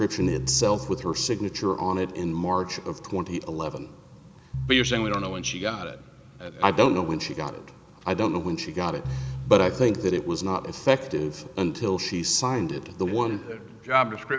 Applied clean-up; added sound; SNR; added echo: none; Piano; 13 dB; none.